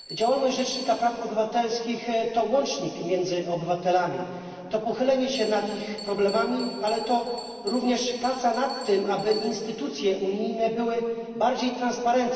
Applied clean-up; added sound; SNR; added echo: none; Bell; 19 dB; reverberation time 2.5 s.